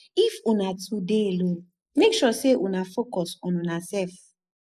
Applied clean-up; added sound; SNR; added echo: neural mask model Resemble Enhance denoiser.